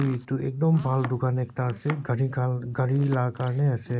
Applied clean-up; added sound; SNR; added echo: none; Domestic sounds, home sounds; 18 dB; none.